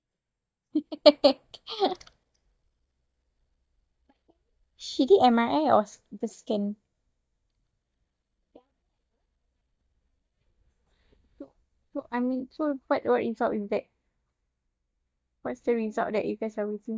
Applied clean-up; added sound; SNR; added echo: neural mask model DeepFilterNet 3.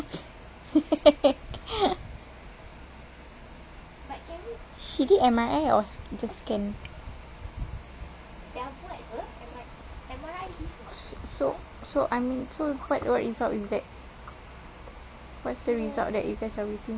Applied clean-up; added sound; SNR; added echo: none; none; none; none.